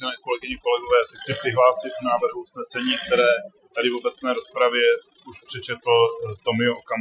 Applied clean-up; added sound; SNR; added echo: classical method Wiener filter.